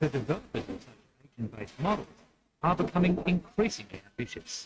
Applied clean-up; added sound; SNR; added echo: neural mask model RNNoise.